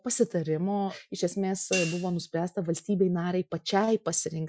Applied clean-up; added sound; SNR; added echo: classical method Wiener filter.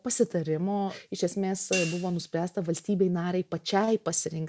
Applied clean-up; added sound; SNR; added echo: none; Hi-hat; 11 dB; none.